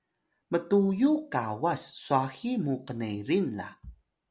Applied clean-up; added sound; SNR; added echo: none; none; none; none.